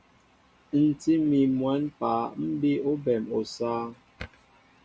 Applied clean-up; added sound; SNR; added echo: none; none; none; none.